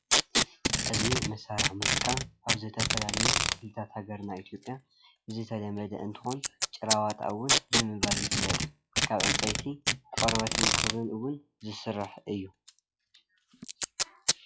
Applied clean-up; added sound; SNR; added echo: classical method log-MMSE.